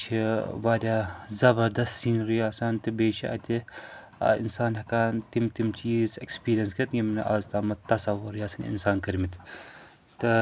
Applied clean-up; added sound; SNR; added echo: none; none; none; none.